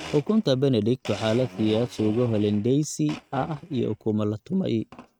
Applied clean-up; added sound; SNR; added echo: neural mask model RNNoise.